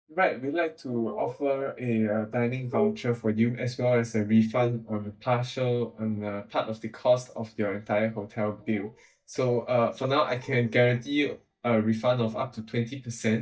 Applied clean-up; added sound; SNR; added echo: neural mask model DeepFilterNet 3.